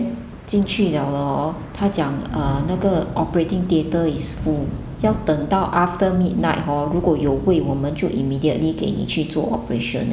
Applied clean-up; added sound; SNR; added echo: none; Thunder / Rain; 11 dB; none.